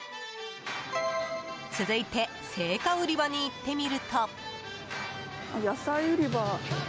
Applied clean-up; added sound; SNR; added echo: none; none; none; none.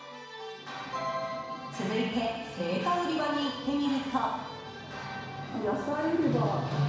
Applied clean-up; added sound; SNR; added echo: none; none; none; reverberation time 1.1 s.